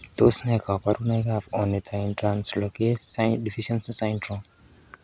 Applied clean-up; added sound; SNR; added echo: none; none; none; none.